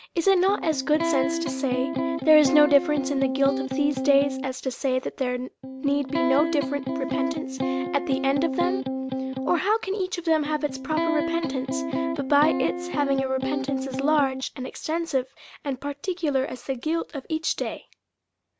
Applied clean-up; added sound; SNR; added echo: none; Electric guitar; 2 dB; none.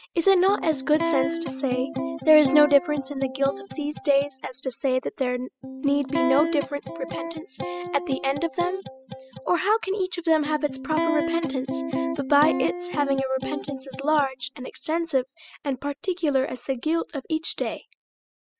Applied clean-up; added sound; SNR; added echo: classical method spectral subtraction.